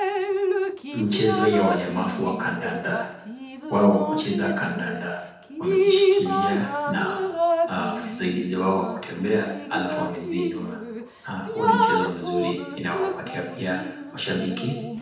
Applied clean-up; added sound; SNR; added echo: none; Drip; 0 dB; reverberation time 0.8 s.